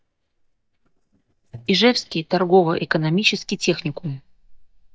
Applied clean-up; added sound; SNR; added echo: neural mask model DeepFilterNet 3.